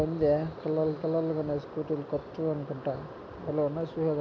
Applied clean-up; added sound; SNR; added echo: none; none; none; none.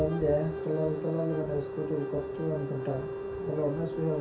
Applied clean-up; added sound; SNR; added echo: none; Wind instrument, woodwind instrument; 6 dB; reverberation time 0.3 s.